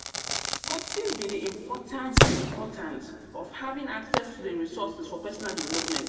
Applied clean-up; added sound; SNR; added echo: none; Crackle / Fireworks; -4 dB; reverberation time 2.0 s.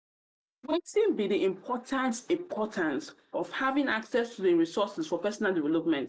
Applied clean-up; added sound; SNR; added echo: none; none; none; none.